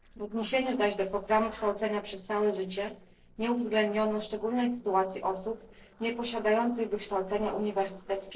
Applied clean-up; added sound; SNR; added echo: neural separator model SepFormer DNS4.